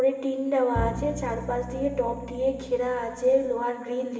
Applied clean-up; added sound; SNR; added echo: none; Bowed string instrument; 9 dB; reverberation time 2.6 s.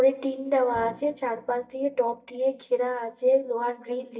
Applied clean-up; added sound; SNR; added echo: neural mask model DeepFilterNet 3.